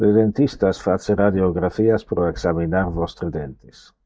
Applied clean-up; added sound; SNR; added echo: neural mask model DeepFilterNet 3.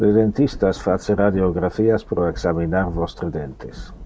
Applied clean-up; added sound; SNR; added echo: none; Thunder / Rain; 16 dB; none.